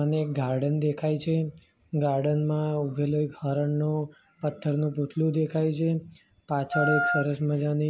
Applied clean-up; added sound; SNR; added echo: none; Wind instrument, woodwind instrument; 1 dB; none.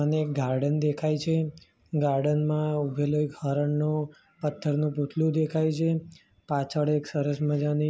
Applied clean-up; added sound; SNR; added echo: none; none; none; none.